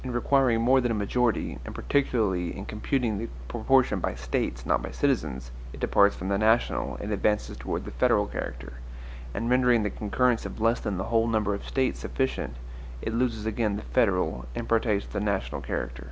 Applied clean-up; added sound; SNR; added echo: none; none; none; none.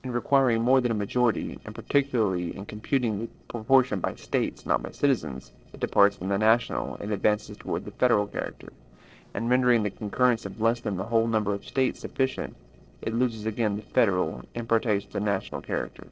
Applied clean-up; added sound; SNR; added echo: neural separator model SepFormer DNS4.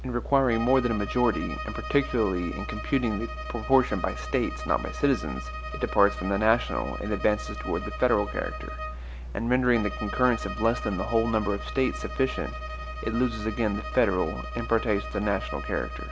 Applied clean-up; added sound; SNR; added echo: none; Bowed string instrument; 12 dB; none.